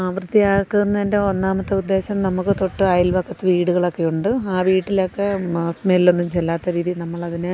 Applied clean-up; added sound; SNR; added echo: none; none; none; none.